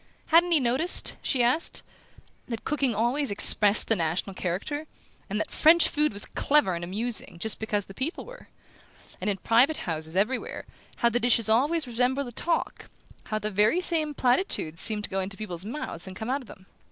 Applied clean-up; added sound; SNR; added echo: none; none; none; none.